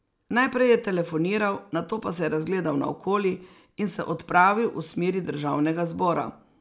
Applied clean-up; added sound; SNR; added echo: none; none; none; none.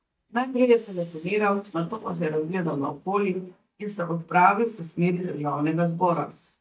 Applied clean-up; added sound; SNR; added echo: neural mask model DeepFilterNet 3.